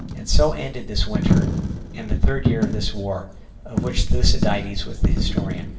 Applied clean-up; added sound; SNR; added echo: none; Coin (dropping); 5 dB; reverberation time 0.8 s.